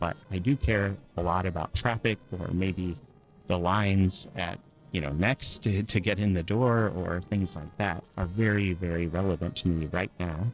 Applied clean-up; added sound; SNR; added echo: neural separator model SepFormer DNS4.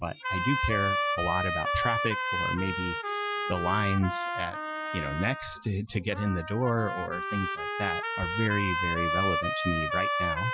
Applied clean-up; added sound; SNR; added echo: classical method Wiener filter.